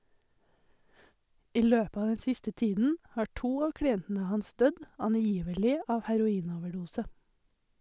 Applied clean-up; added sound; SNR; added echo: none; none; none; none.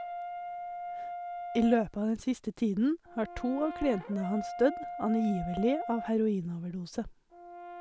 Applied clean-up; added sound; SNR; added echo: none; Brass instrument; 10 dB; none.